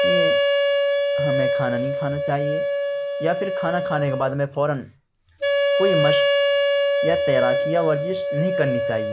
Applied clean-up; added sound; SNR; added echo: none; Wind instrument, woodwind instrument; -4 dB; none.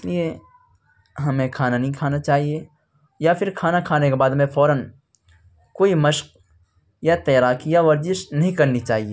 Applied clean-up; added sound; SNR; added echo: none; none; none; none.